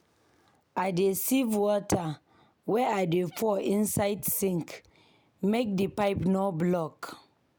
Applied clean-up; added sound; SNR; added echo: none; none; none; none.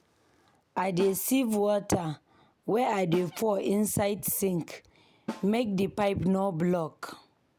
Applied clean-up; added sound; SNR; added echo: none; Snare drum; 17 dB; none.